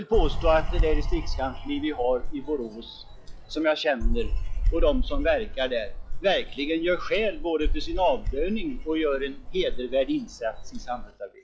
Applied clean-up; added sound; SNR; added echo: classical method log-MMSE.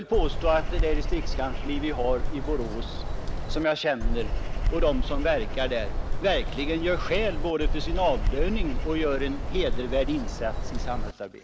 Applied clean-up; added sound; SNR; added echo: none; Bird vocalization, bird call, bird song; -2 dB; none.